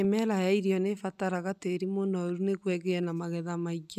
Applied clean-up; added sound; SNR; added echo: none; none; none; none.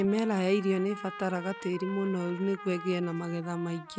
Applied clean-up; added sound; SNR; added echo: none; Trumpet; 14 dB; none.